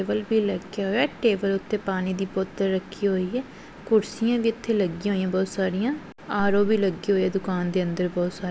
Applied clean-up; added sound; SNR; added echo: none; none; none; none.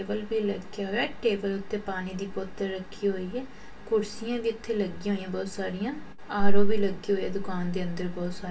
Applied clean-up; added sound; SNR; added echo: none; none; none; reverberation time 0.2 s.